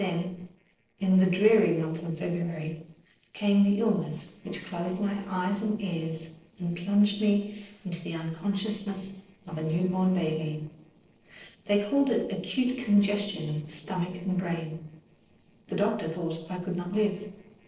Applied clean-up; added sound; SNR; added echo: neural separator model SepFormer DNS4.